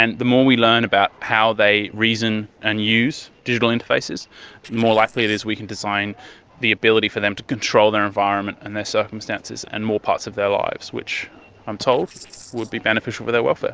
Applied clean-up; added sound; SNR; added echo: neural separator model SepFormer DNS4.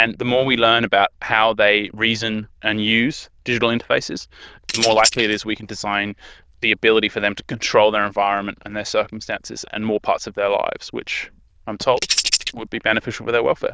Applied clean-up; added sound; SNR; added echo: neural diffusion model UNIVERSE++.